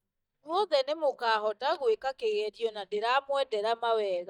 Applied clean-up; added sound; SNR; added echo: neural mask model DeepFilterNet 3.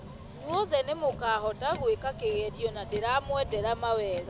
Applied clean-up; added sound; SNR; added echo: none; Motor vehicle (road); 11 dB; none.